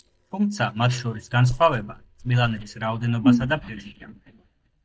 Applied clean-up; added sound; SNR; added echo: neural mask model DeepFilterNet 3.